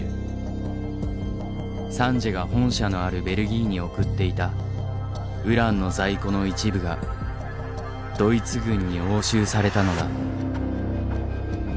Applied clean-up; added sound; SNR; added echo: none; none; none; none.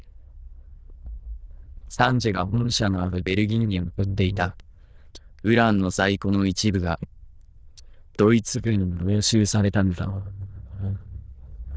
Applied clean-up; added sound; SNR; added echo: neural diffusion model UNIVERSE++.